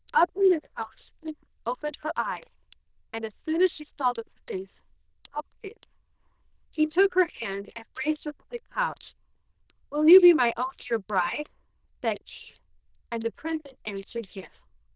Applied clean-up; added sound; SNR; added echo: neural diffusion model UNIVERSE++.